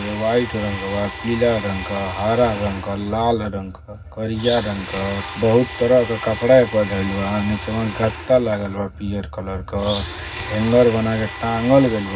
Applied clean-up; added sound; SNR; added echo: none; Domestic sounds, home sounds; 13 dB; reverberation time 0.4 s.